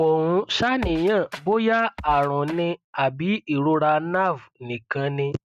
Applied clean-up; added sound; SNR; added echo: neural mask model RNNoise.